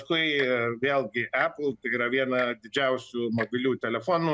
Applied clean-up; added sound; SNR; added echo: none; Tick-tock; 16 dB; none.